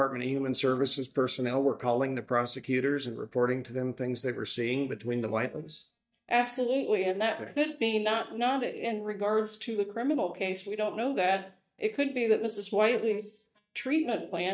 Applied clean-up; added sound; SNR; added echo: neural mask model DeepFilterNet 3.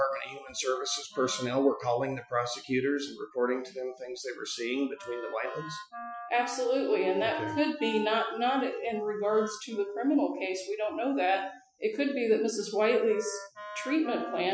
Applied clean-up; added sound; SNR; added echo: classical method Wiener filter.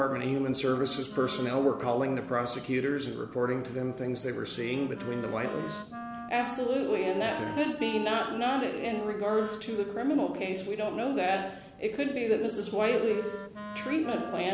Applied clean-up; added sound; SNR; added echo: none; Wind instrument, woodwind instrument; 14 dB; none.